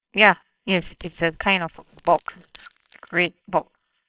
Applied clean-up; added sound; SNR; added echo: neural separator model SepFormer WHAMR!.